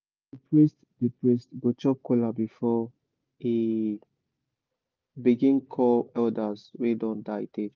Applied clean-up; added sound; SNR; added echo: none; none; none; none.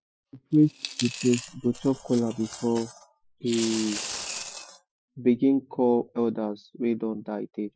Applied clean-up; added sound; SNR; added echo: classical method Wiener filter.